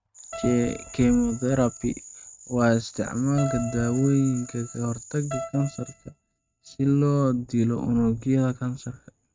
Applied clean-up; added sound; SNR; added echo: neural mask model RNNoise.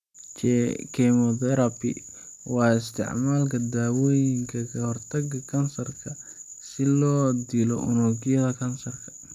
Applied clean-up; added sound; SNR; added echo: none; none; none; none.